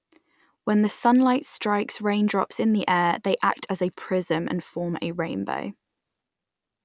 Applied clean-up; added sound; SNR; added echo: none; none; none; none.